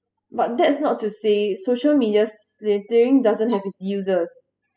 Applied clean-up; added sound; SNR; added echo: classical method spectral subtraction.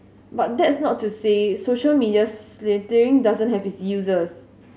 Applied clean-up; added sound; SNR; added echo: none; none; none; none.